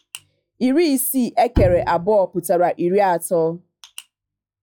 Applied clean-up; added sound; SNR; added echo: classical method log-MMSE.